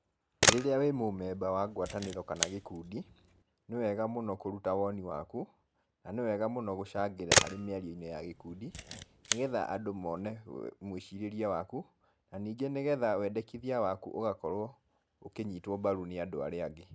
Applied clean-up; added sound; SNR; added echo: none; Camera; -4 dB; none.